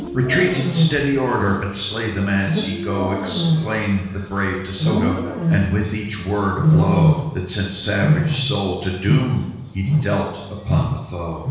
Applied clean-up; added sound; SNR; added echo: none; Wild animals; 1 dB; reverberation time 1.1 s.